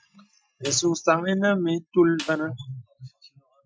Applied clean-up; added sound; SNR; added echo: classical method Wiener filter.